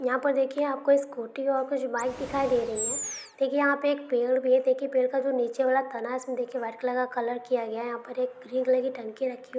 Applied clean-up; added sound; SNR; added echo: none; Animal; 8 dB; none.